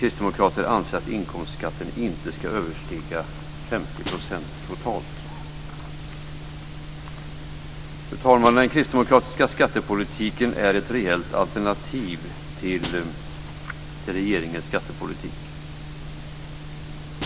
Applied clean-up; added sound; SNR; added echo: none; Shatter; 19 dB; none.